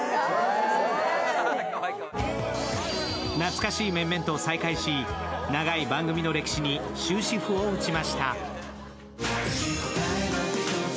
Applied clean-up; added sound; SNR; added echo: none; none; none; none.